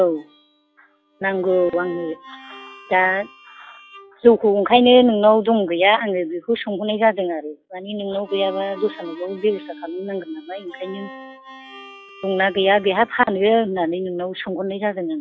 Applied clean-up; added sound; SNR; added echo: classical method log-MMSE.